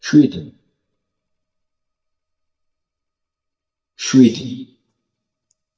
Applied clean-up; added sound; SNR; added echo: neural mask model DeepFilterNet 3.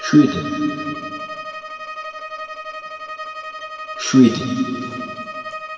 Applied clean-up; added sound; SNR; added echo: none; Bowed string instrument; 9 dB; reverberation time 2.3 s.